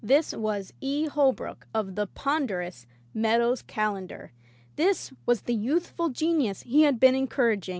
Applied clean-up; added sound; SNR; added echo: none; none; none; none.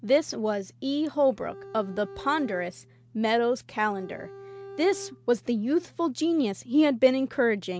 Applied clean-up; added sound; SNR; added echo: none; Bowed string instrument; 17 dB; none.